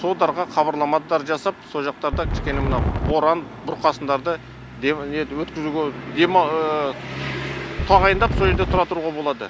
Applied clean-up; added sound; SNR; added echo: none; Wind; 1 dB; none.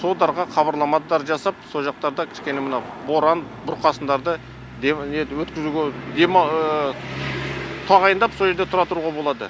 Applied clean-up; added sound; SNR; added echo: none; none; none; none.